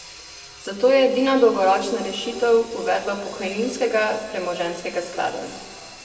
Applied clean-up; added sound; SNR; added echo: none; Sawing; 19 dB; reverberation time 1.9 s.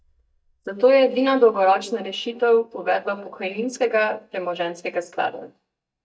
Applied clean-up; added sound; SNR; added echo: neural mask model DeepFilterNet 3.